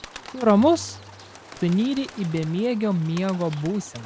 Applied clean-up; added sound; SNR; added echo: none; Bird + Bowed string instrument; 18 dB; none.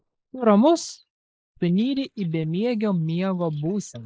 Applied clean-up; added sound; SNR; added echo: neural mask model Resemble Enhance denoiser.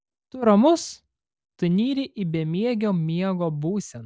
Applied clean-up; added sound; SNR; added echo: none; none; none; none.